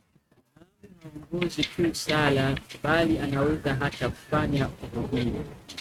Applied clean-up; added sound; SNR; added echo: neural mask model RNNoise.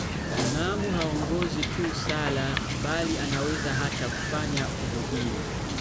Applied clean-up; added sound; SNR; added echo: none; Wind / Boat, Water vehicle; -1 dB; none.